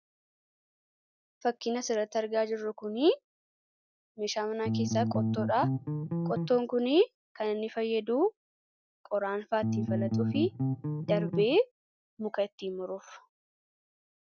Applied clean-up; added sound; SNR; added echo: none; Bass guitar; -1 dB; none.